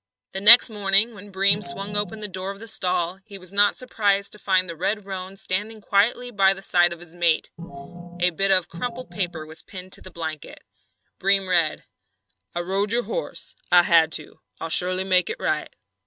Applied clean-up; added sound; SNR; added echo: neural mask model RNNoise.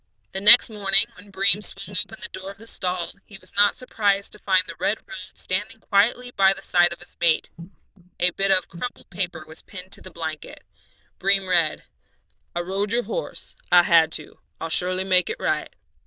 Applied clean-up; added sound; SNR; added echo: neural diffusion model UNIVERSE++.